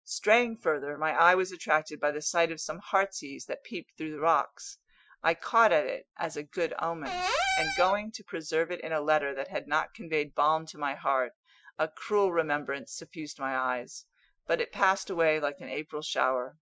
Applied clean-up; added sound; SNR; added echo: classical method Wiener filter.